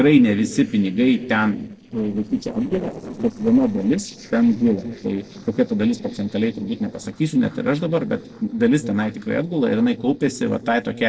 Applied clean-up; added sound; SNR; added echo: neural separator model SepFormer DNS4.